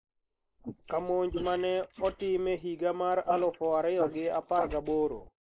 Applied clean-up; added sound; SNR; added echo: neural mask model Resemble Enhance denoiser.